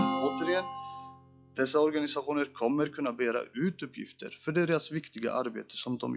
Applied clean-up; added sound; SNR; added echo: classical method log-MMSE.